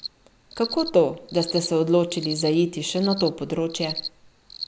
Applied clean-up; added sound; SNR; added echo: none; Cricket; 11 dB; none.